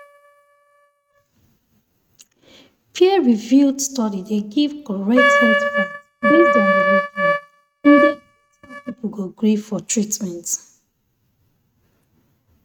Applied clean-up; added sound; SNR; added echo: neural mask model RNNoise.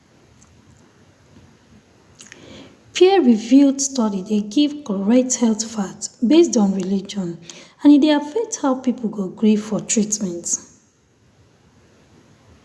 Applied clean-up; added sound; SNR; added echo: none; none; none; none.